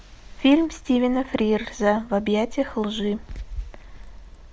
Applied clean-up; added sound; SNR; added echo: none; Boiling; 19 dB; none.